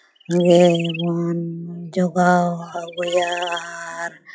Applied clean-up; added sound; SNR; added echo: classical method log-MMSE.